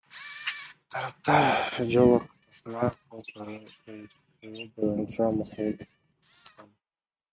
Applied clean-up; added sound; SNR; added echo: neural mask model RNNoise.